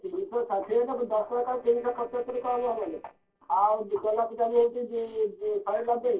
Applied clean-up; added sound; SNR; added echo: neural separator model SepFormer DNS4.